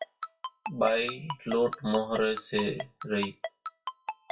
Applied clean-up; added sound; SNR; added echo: classical method WPE with log-MMSE.